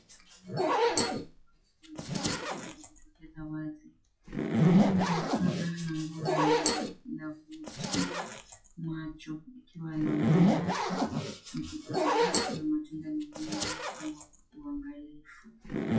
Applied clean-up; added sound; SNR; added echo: classical method WPE with log-MMSE.